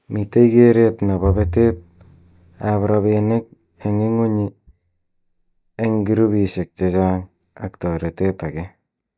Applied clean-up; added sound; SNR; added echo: neural mask model DeepFilterNet 3.